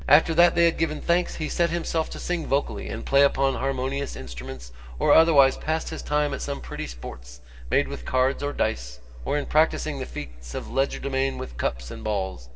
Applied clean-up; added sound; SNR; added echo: none; none; none; reverberation time 1.4 s.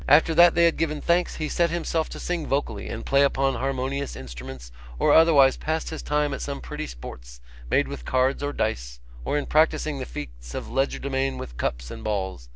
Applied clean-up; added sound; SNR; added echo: none; none; none; none.